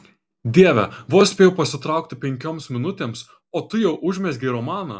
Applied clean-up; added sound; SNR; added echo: none; none; none; none.